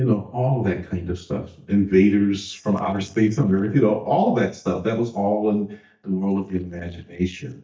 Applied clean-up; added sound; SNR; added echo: neural mask model DeepFilterNet 3.